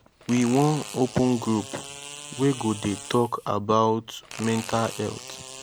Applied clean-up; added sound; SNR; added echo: none; Fart; 15 dB; none.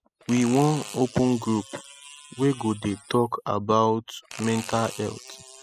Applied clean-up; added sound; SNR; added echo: classical method spectral subtraction.